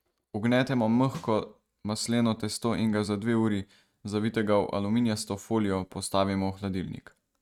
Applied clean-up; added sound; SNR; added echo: neural mask model RNNoise.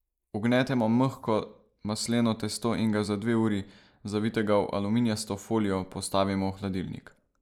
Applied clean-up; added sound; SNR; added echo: neural mask model Resemble Enhance denoiser.